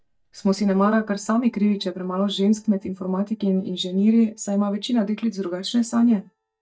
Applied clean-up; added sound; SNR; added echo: neural mask model DeepFilterNet 3.